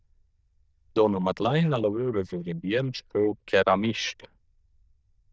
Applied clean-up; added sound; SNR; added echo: neural diffusion model UNIVERSE++.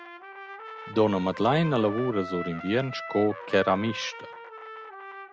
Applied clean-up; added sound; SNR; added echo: none; Trumpet; 12 dB; none.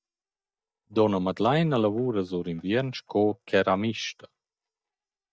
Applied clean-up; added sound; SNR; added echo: neural mask model DeepFilterNet 3.